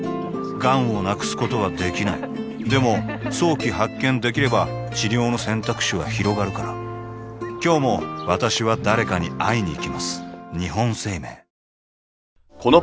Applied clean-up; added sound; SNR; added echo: none; none; none; none.